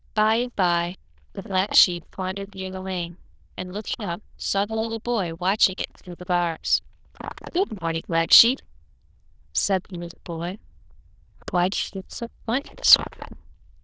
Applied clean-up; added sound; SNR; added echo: neural diffusion model UNIVERSE++.